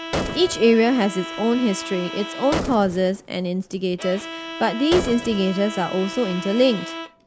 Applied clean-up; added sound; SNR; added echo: none; Bowed string instrument + Gunshot, gunfire; 9 dB; none.